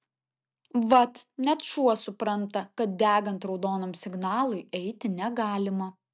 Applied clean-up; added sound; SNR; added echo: none; none; none; none.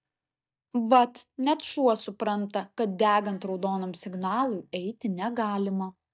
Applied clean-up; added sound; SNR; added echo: neural mask model DeepFilterNet 3.